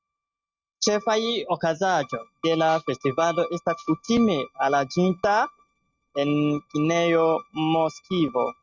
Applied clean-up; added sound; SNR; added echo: neural mask model RNNoise.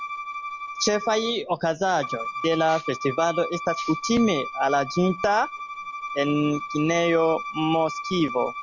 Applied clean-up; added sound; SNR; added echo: none; Bowed string instrument; 9 dB; none.